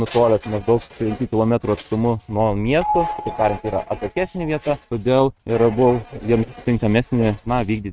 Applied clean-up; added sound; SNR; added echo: neural mask model RNNoise.